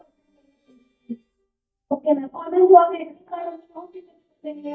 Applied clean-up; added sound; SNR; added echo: neural mask model DeepFilterNet 3.